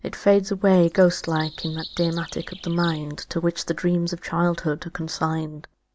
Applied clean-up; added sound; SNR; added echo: none; Bird vocalization, bird call, bird song; 17 dB; none.